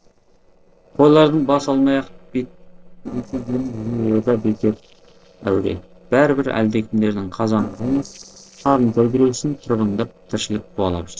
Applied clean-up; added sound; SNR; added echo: neural separator model SepFormer DNS4.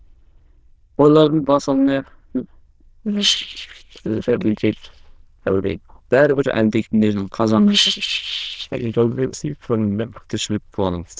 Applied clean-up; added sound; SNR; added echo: neural diffusion model UNIVERSE++.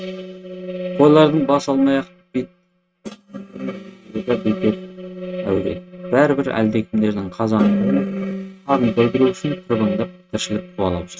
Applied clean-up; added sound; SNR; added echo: neural mask model RNNoise.